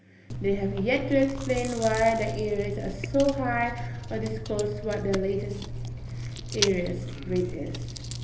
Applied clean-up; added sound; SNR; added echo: none; Chewing, mastication; 6 dB; reverberation time 0.8 s.